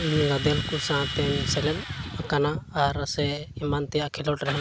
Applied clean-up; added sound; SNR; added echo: none; Drill; 10 dB; none.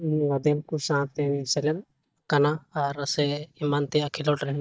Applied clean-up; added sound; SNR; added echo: neural mask model DeepFilterNet 3.